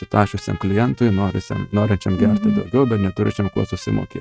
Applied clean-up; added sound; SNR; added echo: neural mask model RNNoise.